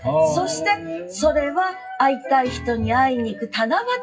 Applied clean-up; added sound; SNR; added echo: classical method WPE with log-MMSE.